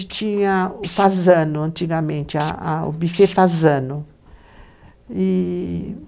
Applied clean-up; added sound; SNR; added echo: none; Tools; 18 dB; none.